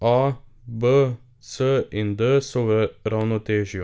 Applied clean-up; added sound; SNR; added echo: none; none; none; none.